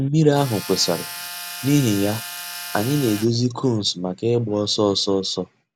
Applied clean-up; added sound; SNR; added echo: none; Tools; 11 dB; none.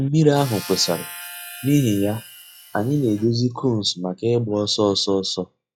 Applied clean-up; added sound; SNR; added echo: classical method log-MMSE.